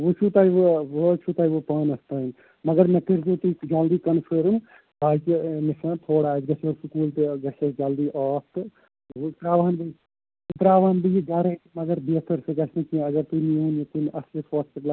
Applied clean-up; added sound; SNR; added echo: none; none; none; none.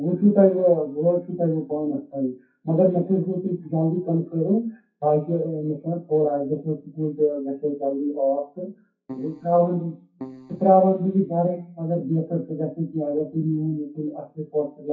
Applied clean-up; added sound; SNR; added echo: classical method WPE with log-MMSE.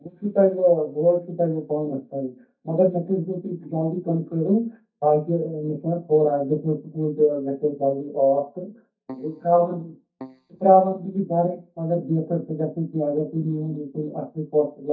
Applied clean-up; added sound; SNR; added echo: neural mask model DeepFilterNet 3.